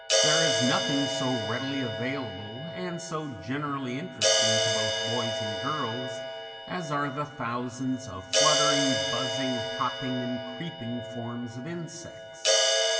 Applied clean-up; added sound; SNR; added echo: none; Crash cymbal; -3 dB; reverberation time 2.0 s.